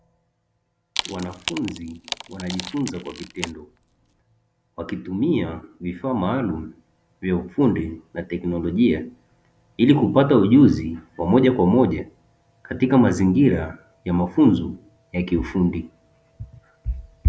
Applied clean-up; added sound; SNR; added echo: none; Wood; 13 dB; none.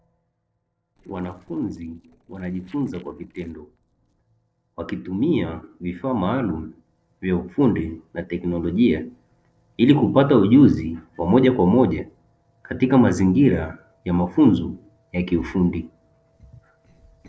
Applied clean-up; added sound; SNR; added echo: neural separator model SepFormer DNS4.